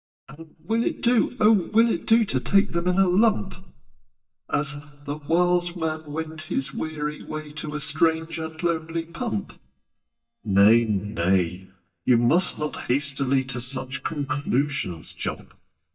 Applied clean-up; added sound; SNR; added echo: neural mask model DeepFilterNet 3.